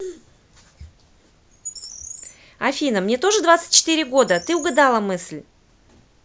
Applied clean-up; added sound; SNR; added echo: none; Bird; 18 dB; none.